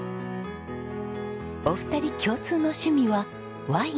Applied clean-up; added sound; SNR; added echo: none; none; none; none.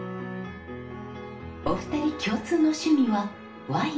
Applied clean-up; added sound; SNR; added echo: none; none; none; reverberation time 0.4 s.